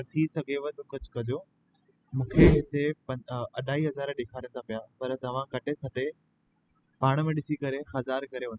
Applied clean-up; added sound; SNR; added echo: classical method spectral subtraction.